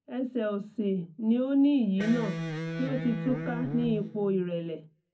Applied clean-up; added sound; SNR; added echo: none; Electric guitar; 6 dB; reverberation time 0.4 s.